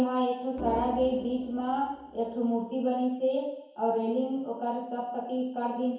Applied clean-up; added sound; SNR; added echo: none; Organ; 11 dB; reverberation time 1.0 s.